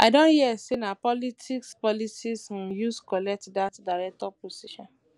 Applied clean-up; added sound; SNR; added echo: none; none; none; none.